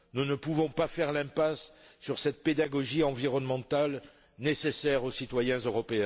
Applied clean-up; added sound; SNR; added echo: none; none; none; none.